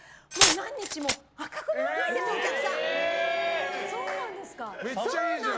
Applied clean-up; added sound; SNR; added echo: none; Glass; -4 dB; none.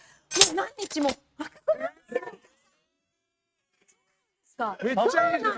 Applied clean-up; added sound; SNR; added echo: neural mask model RNNoise.